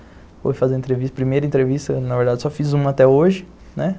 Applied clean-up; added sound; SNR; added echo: none; none; none; none.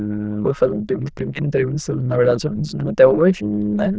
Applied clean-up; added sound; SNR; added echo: neural diffusion model UNIVERSE++.